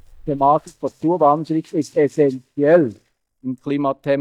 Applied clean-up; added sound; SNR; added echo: neural mask model DeepFilterNet 3.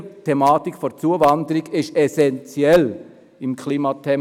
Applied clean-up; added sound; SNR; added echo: none; none; none; none.